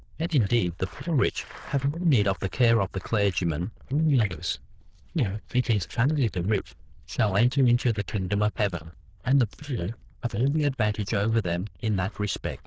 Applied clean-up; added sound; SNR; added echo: neural diffusion model UNIVERSE++.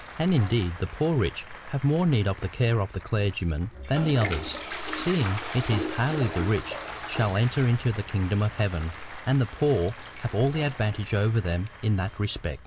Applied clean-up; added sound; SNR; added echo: none; Toilet flush + Applause / Crowd; 11 dB; none.